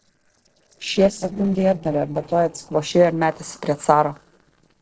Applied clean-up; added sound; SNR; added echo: neural separator model SepFormer DNS4.